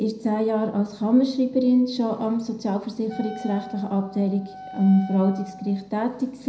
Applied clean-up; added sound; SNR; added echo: none; Wind instrument, woodwind instrument; 16 dB; reverberation time 0.5 s.